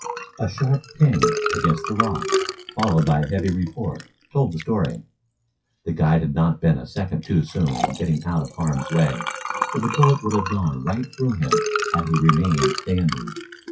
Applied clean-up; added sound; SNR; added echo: classical method WPE with log-MMSE.